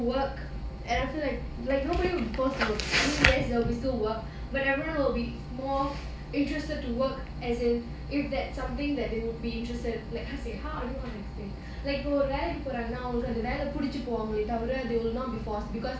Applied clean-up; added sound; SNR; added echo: none; Engine; 19 dB; reverberation time 0.3 s.